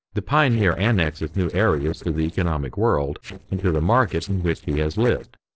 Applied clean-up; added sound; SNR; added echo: neural separator model SepFormer DNS4.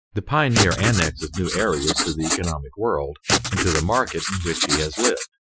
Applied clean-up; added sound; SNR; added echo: classical method Wiener filter.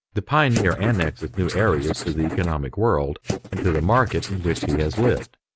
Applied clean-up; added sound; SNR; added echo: neural mask model RNNoise.